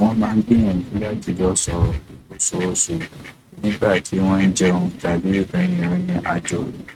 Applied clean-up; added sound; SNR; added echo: neural mask model RNNoise.